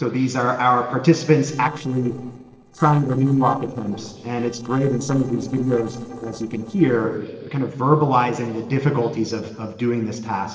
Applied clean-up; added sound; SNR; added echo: neural separator model SepFormer DNS4.